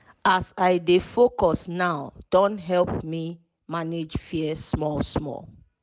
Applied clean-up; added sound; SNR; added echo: none; none; none; none.